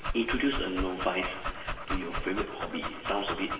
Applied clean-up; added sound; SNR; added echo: none; Dog; 3 dB; reverberation time 1.4 s.